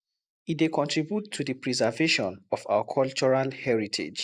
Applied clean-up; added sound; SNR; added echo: neural mask model Resemble Enhance denoiser.